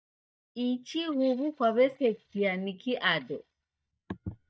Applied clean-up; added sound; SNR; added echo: neural mask model DeepFilterNet 3.